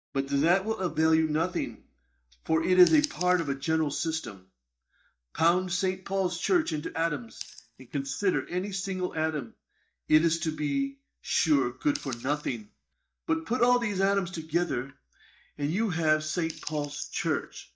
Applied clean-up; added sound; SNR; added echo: neural mask model DeepFilterNet 3.